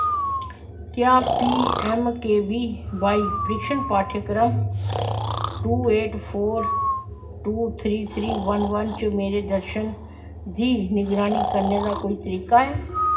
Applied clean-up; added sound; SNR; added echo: none; Breathing; 6 dB; reverberation time 0.4 s.